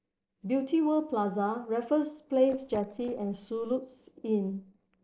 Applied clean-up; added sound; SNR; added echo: neural separator model SepFormer DNS4.